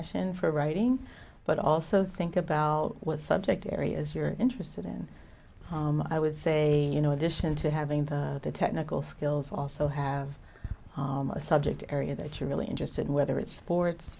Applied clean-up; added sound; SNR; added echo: none; none; none; none.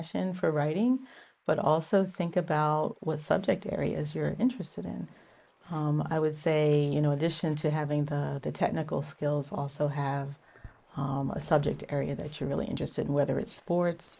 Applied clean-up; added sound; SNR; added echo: neural mask model Resemble Enhance denoiser.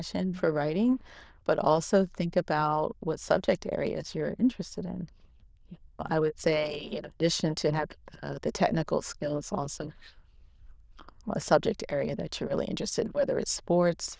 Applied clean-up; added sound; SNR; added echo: neural diffusion model UNIVERSE++.